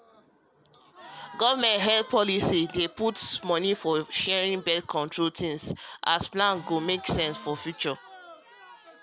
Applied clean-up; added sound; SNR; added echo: none; Crowd; 20 dB; none.